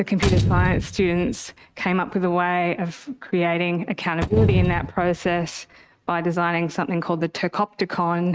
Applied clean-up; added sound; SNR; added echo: neural mask model RNNoise.